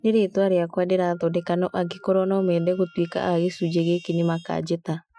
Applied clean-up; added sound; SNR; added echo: classical method Wiener filter.